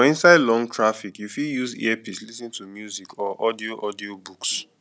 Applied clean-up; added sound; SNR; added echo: none; none; none; none.